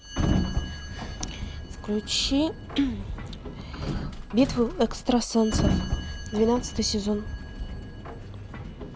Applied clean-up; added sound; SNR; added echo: none; Sliding door; 3 dB; none.